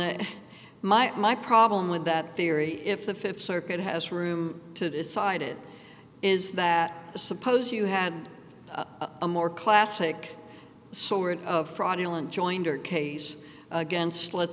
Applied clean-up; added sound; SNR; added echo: none; none; none; none.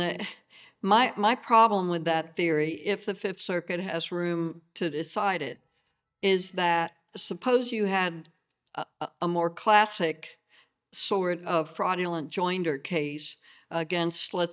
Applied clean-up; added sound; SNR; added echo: neural mask model DeepFilterNet 3.